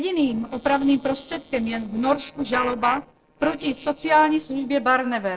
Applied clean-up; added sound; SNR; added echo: neural separator model SepFormer DNS4.